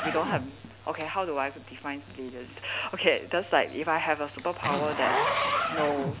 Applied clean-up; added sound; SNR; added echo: none; Zipper (clothing); 4 dB; none.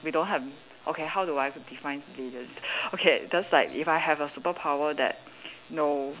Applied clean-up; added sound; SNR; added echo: none; none; none; none.